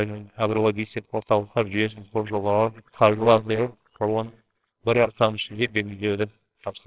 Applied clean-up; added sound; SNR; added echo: neural separator model SepFormer WHAMR!.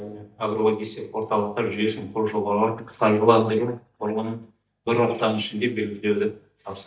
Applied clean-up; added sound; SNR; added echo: neural mask model DeepFilterNet 3.